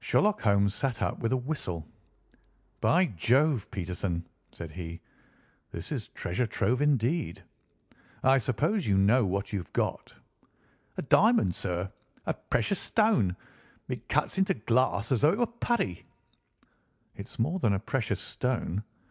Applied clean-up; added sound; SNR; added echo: none; none; none; none.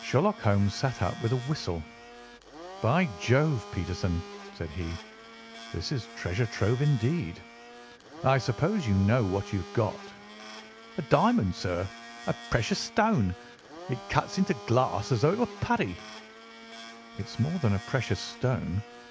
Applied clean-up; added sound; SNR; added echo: none; Domestic sounds, home sounds; 16 dB; none.